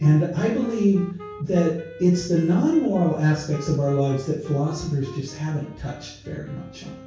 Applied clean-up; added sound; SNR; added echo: none; Wind instrument, woodwind instrument; 19 dB; reverberation time 0.6 s.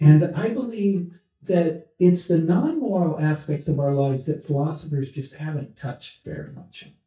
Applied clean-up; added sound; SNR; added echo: neural mask model DeepFilterNet 3.